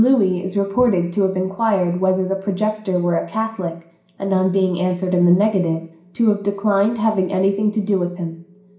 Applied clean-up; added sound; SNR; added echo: none; none; none; reverberation time 0.5 s.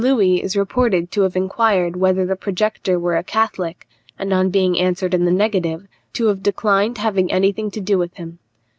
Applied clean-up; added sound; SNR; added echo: none; none; none; none.